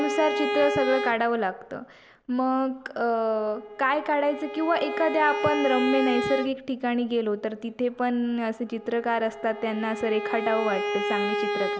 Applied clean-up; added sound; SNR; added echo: none; Bowed string instrument; 5 dB; none.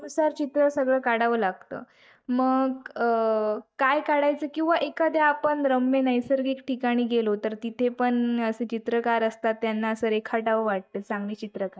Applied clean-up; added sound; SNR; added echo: neural mask model DeepFilterNet 3.